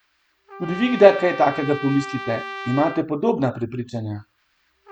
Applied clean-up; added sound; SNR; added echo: none; Trumpet; 13 dB; none.